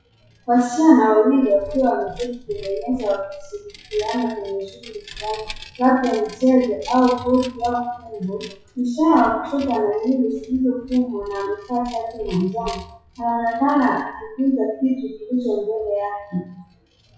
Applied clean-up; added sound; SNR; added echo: classical method WPE with log-MMSE.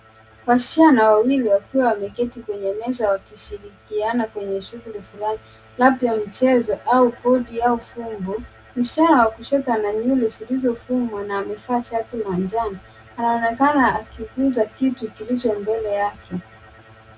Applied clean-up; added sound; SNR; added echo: none; none; none; none.